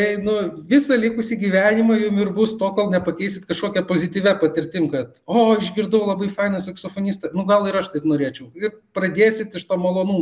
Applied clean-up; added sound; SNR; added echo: none; none; none; none.